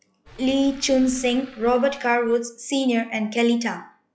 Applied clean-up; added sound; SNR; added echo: classical method log-MMSE.